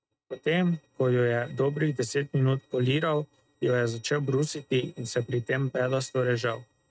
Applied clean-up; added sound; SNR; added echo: neural mask model RNNoise.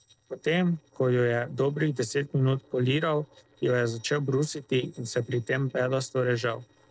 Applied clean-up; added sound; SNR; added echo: neural separator model SepFormer DNS4.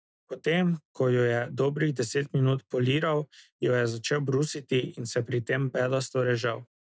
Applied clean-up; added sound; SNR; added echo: none; none; none; none.